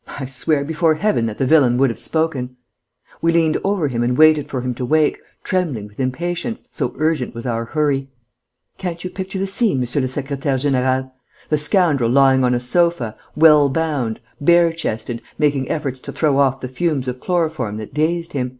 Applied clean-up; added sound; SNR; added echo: none; none; none; none.